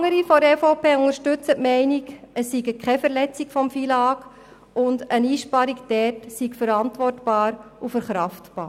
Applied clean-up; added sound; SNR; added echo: none; none; none; none.